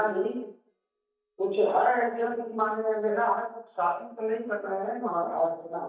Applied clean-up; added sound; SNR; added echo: neural mask model DeepFilterNet 3.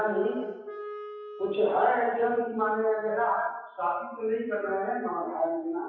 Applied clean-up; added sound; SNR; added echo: classical method WPE with log-MMSE.